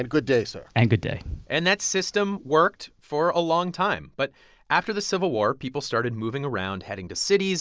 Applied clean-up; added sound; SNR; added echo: none; none; none; none.